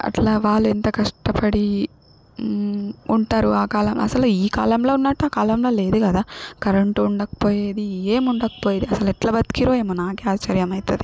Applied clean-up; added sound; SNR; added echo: none; none; none; none.